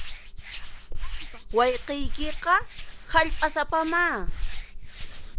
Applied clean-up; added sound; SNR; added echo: none; Hands; 1 dB; none.